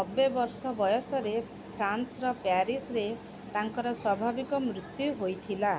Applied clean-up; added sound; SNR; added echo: none; none; none; none.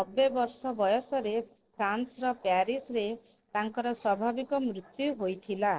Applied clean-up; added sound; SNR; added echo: neural separator model SepFormer DNS4.